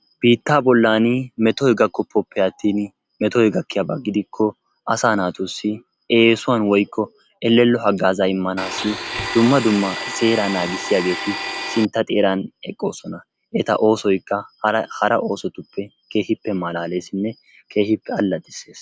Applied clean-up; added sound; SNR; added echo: none; Domestic sounds, home sounds; 7 dB; none.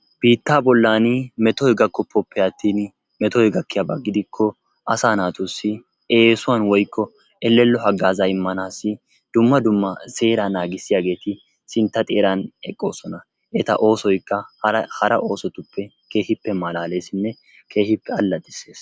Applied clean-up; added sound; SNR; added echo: none; none; none; none.